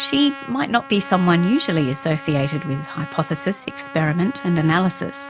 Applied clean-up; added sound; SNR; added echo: none; Trumpet; 15 dB; none.